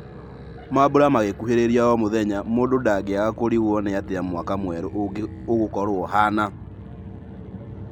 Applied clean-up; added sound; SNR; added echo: none; Musical instrument; 20 dB; none.